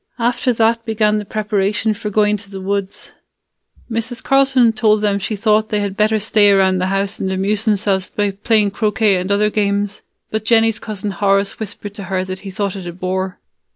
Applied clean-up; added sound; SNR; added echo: none; none; none; none.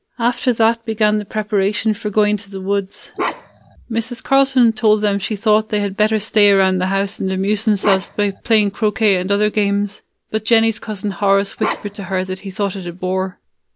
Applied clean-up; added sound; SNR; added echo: none; Bark; 8 dB; none.